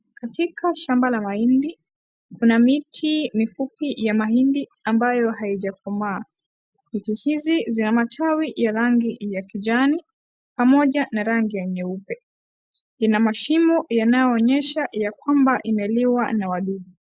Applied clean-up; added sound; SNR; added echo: neural mask model Resemble Enhance denoiser.